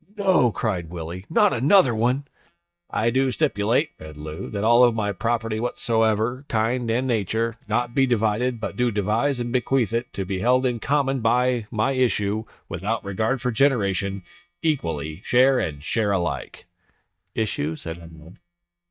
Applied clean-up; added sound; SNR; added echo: neural mask model DeepFilterNet 3.